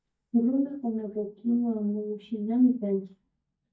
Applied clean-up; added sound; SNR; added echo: neural mask model DeepFilterNet 3.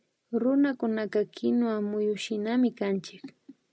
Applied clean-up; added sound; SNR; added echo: none; none; none; none.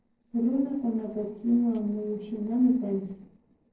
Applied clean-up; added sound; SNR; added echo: neural separator model SepFormer DNS4.